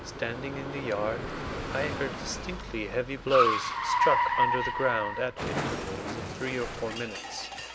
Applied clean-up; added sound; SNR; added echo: none; Car; -1 dB; none.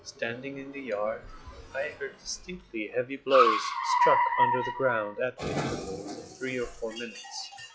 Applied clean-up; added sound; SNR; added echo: classical method log-MMSE.